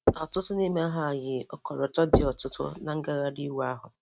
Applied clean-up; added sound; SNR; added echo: neural mask model RNNoise.